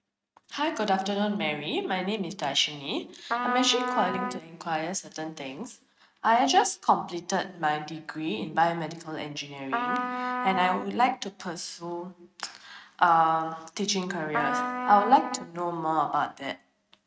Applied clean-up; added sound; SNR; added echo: neural mask model RNNoise.